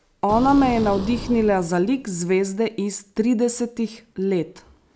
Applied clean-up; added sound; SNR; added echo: none; Boom; 12 dB; none.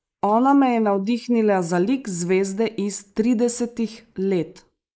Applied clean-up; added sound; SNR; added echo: neural mask model Resemble Enhance denoiser.